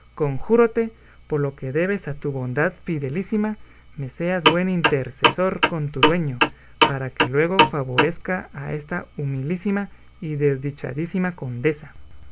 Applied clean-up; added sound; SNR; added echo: none; Clock; -3 dB; none.